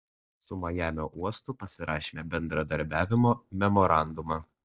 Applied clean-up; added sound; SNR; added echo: neural mask model DeepFilterNet 3.